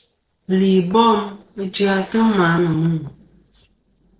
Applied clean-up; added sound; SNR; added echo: neural separator model SepFormer DNS4.